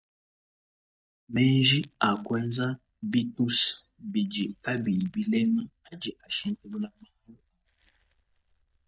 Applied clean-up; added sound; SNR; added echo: neural mask model DeepFilterNet 3.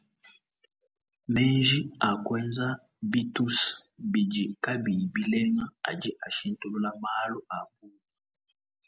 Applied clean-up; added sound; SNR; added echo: none; none; none; none.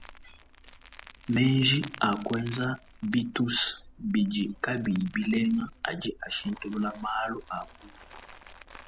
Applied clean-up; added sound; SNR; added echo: none; Crumpling, crinkling; 19 dB; none.